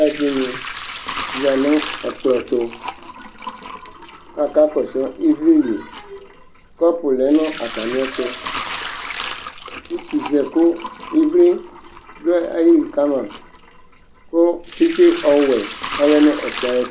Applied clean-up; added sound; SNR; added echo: none; Sink (filling or washing) / Liquid; 12 dB; none.